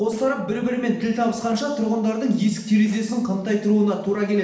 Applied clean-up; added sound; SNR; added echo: neural separator model SepFormer DNS4.